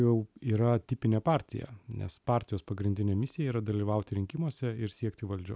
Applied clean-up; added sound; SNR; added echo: none; none; none; none.